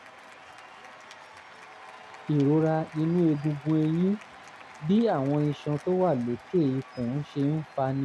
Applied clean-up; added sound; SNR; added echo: none; Applause / Cheering; 20 dB; none.